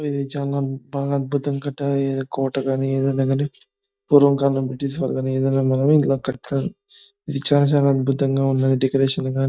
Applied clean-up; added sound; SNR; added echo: neural mask model DeepFilterNet 3.